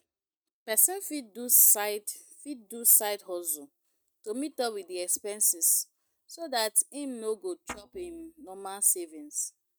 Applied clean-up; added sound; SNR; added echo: neural mask model RNNoise.